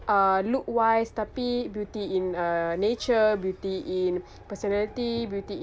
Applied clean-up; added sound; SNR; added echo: none; none; none; none.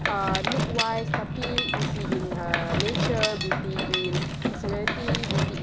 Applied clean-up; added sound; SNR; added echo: none; Mechanisms; -5 dB; none.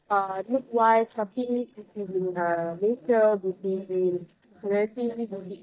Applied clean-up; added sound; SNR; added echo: neural mask model DeepFilterNet 3.